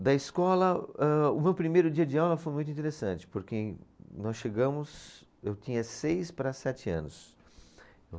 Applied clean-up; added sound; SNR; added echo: none; none; none; none.